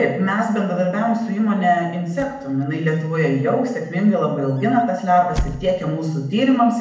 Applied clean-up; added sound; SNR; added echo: none; Squeak / Slam / Wood; 14 dB; reverberation time 0.8 s.